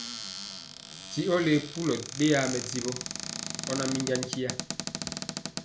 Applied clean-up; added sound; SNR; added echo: none; Cupboard open or close; 6 dB; none.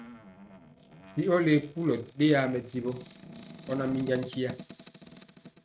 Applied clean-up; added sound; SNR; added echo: neural mask model RNNoise.